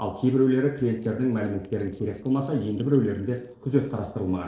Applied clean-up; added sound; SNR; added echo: neural separator model SepFormer DNS4.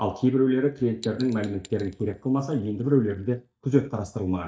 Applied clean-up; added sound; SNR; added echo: neural mask model DeepFilterNet 3.